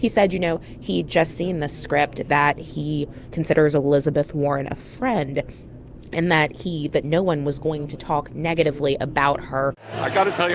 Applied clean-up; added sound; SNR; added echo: none; none; none; none.